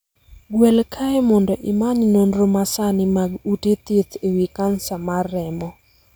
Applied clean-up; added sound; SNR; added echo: none; none; none; none.